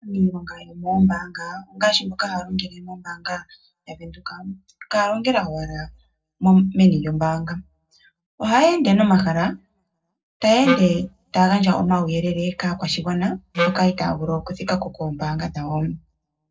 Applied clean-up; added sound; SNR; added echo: neural separator model SepFormer DNS4.